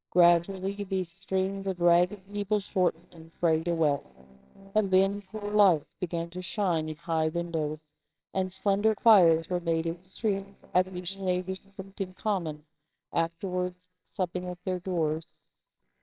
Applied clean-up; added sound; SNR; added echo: neural separator model SepFormer WHAMR!.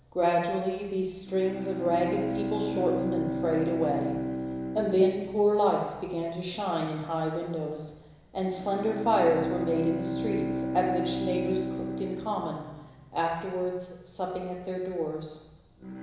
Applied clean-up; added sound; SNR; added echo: none; Bowed string instrument; 6 dB; reverberation time 1.0 s.